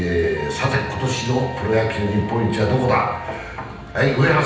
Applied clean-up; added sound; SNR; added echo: none; Trumpet; 15 dB; reverberation time 0.9 s.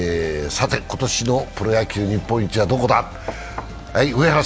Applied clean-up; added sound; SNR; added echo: none; none; none; none.